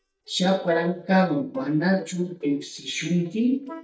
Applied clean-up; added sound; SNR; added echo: neural mask model DeepFilterNet 3.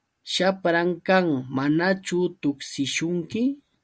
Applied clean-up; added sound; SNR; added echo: none; none; none; none.